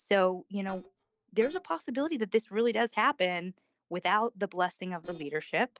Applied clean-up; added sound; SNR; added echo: neural separator model SepFormer DNS4.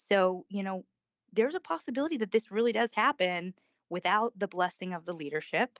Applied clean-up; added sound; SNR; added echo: none; none; none; none.